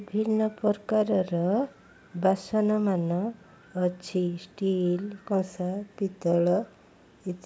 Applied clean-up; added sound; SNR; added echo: none; none; none; none.